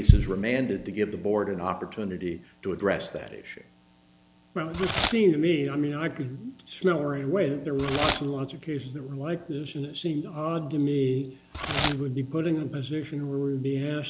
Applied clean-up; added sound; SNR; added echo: none; Packing tape, duct tape / Tearing; 8 dB; none.